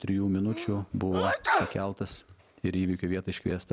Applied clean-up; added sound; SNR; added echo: none; Sneeze; 2 dB; none.